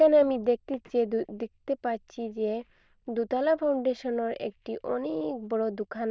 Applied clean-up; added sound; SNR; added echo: neural diffusion model UNIVERSE++.